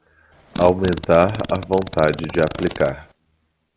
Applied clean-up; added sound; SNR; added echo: none; Fart; 11 dB; none.